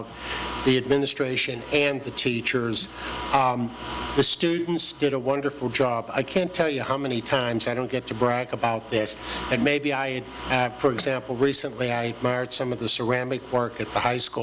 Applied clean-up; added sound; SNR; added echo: none; none; none; none.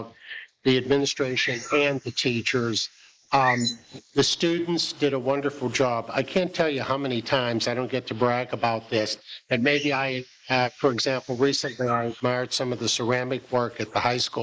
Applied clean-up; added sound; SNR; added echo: neural mask model Resemble Enhance denoiser.